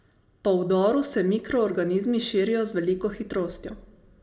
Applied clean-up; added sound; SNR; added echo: none; none; none; reverberation time 0.7 s.